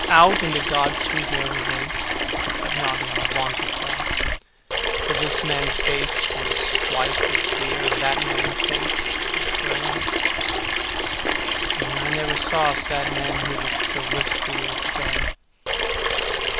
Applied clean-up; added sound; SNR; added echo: none; Sink (filling or washing) / Water tap, faucet; -4 dB; none.